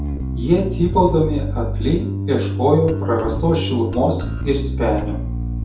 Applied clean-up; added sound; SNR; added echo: none; Bass guitar; 3 dB; reverberation time 0.6 s.